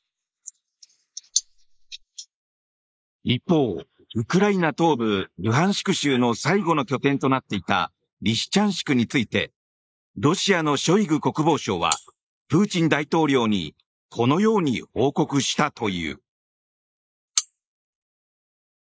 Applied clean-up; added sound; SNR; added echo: neural mask model Resemble Enhance denoiser.